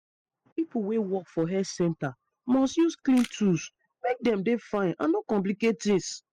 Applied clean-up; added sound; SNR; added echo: classical method spectral subtraction.